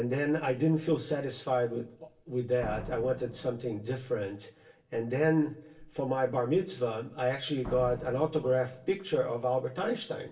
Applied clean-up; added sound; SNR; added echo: none; Slam; 19 dB; reverberation time 0.2 s.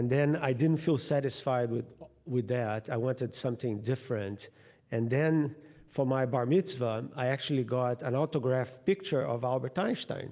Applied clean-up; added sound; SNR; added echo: none; none; none; none.